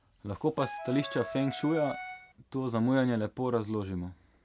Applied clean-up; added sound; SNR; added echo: none; Wind instrument, woodwind instrument; 10 dB; none.